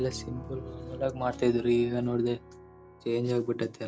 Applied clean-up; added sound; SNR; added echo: none; Piano; 15 dB; none.